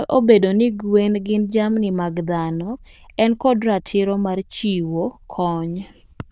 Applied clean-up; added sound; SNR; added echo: neural diffusion model UNIVERSE++.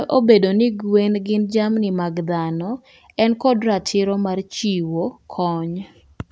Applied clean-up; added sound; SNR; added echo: none; none; none; none.